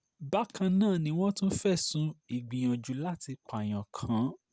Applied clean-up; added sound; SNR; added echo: none; none; none; none.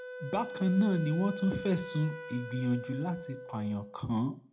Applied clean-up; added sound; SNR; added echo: none; Wind instrument, woodwind instrument; 11 dB; reverberation time 0.2 s.